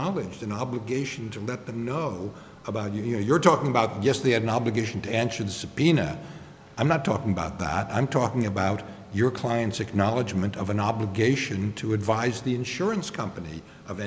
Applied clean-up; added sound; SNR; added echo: none; none; none; none.